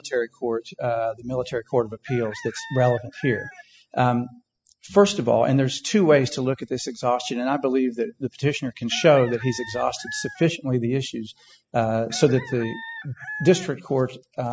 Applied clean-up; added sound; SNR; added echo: classical method spectral subtraction.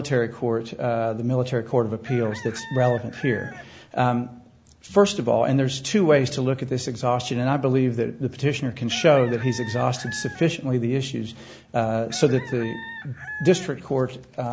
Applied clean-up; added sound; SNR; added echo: none; Chicken, rooster; 17 dB; none.